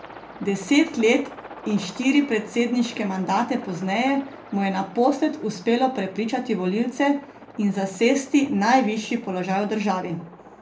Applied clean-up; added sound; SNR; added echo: none; Aircraft; 19 dB; reverberation time 0.3 s.